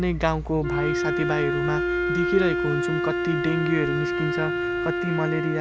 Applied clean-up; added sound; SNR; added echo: none; Wind instrument, woodwind instrument; -1 dB; none.